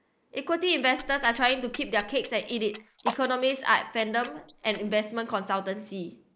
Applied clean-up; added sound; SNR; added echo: neural mask model Resemble Enhance denoiser.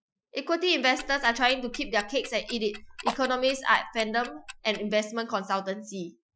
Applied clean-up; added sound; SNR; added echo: classical method Wiener filter.